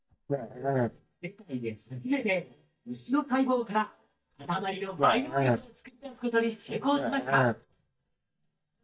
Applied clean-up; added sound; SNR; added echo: neural mask model DeepFilterNet 3.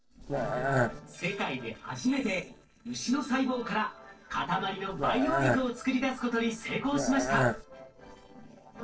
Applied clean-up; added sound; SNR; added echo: neural separator model SepFormer DNS4.